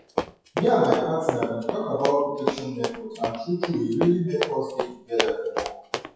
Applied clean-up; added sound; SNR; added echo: classical method WPE with log-MMSE.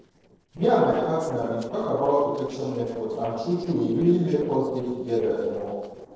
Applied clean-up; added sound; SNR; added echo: neural separator model SepFormer DNS4.